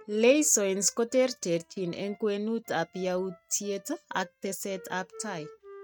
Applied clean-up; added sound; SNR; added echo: neural mask model RNNoise.